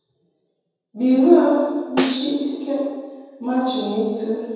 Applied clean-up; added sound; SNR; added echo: none; Snare drum; 9 dB; reverberation time 1.2 s.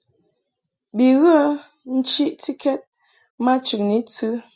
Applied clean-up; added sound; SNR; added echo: none; none; none; none.